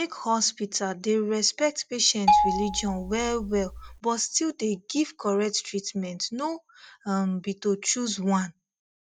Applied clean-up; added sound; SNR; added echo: none; Marimba, xylophone; -1 dB; none.